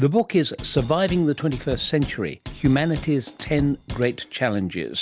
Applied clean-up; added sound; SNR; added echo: none; Drum / Drum kit; 13 dB; none.